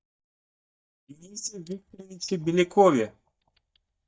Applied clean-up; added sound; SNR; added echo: neural mask model DeepFilterNet 3.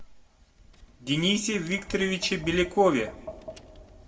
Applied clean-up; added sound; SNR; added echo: none; Tap; 17 dB; reverberation time 0.8 s.